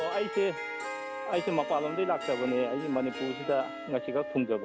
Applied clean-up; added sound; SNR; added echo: none; Harp + Wind instrument, woodwind instrument; 7 dB; none.